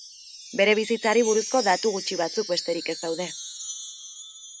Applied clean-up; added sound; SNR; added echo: none; Wind chime; 11 dB; none.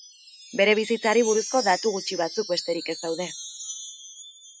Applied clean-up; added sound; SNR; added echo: classical method Wiener filter.